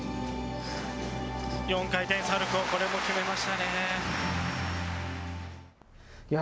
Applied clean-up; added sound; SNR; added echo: none; none; none; none.